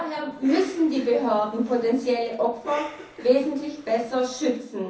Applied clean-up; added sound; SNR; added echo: none; Cough; 19 dB; reverberation time 0.6 s.